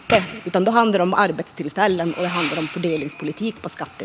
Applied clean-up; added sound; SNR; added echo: none; Fireworks; 12 dB; none.